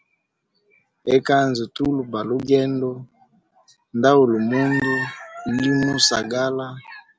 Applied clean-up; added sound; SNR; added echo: none; none; none; none.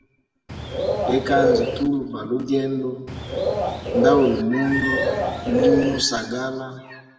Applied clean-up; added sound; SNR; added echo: none; Bird; -1 dB; reverberation time 1.2 s.